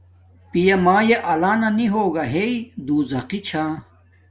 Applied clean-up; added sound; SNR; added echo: none; none; none; none.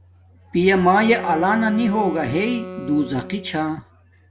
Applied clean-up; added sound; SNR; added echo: none; Wind instrument, woodwind instrument; 13 dB; none.